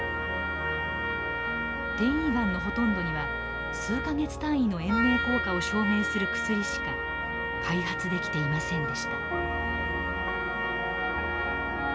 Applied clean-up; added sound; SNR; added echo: none; Trumpet; 1 dB; none.